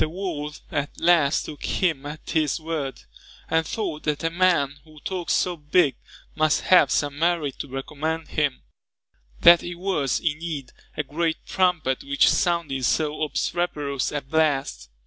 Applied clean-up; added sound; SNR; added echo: none; none; none; none.